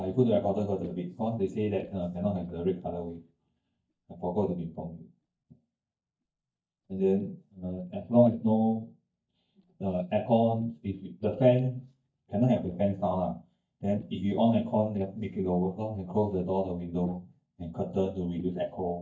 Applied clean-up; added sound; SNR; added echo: neural mask model DeepFilterNet 3.